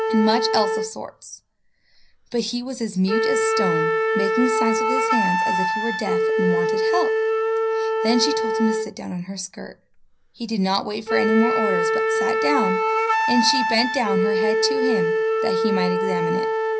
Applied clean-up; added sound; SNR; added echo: none; Wind instrument, woodwind instrument; -3 dB; reverberation time 0.4 s.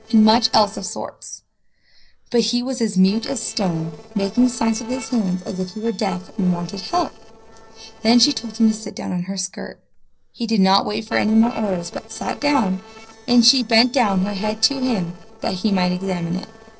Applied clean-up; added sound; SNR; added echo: neural separator model SepFormer DNS4.